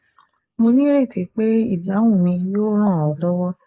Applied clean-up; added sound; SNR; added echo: neural mask model Resemble Enhance denoiser.